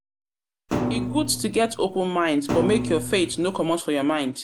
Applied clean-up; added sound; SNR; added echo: none; Thump, thud; 5 dB; none.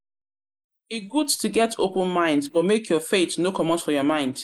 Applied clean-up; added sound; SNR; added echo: neural mask model Resemble Enhance denoiser.